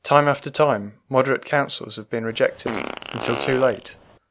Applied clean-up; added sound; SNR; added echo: none; Fart; 9 dB; none.